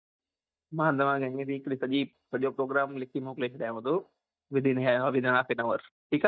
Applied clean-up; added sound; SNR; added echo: neural mask model DeepFilterNet 3.